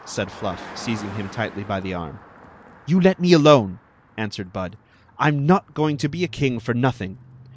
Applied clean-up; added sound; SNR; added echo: none; Car passing by; 20 dB; none.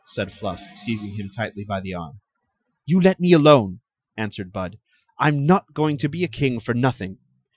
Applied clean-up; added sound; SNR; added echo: classical method Wiener filter.